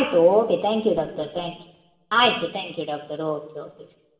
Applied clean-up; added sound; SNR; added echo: none; none; none; reverberation time 0.9 s.